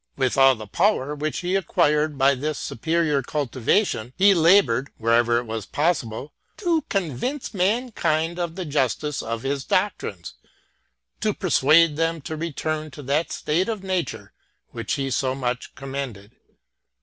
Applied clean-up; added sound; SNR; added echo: none; none; none; none.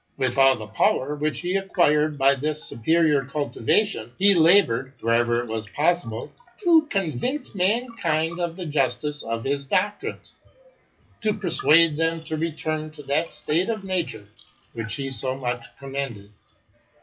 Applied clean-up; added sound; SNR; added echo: classical method WPE with log-MMSE.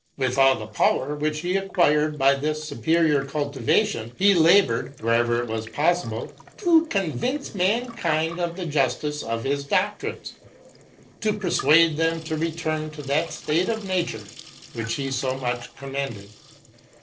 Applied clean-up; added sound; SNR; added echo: neural separator model SepFormer DNS4.